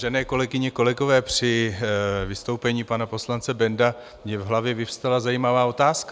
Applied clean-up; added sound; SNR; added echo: none; none; none; none.